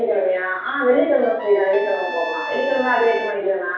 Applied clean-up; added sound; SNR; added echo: none; Trumpet; 12 dB; reverberation time 0.7 s.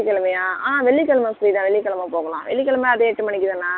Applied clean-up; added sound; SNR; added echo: none; none; none; none.